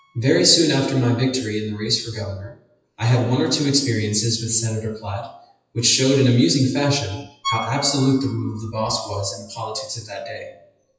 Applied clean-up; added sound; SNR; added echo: classical method WPE with log-MMSE.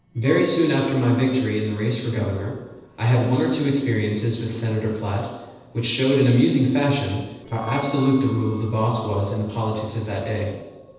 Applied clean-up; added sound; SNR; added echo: neural separator model SepFormer DNS4.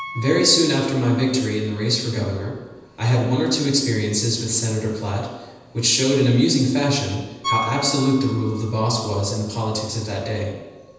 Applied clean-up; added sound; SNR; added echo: none; Piano; 15 dB; reverberation time 1.1 s.